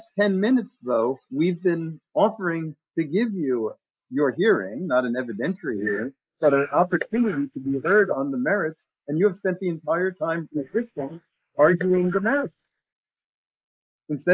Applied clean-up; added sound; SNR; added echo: neural mask model Resemble Enhance denoiser.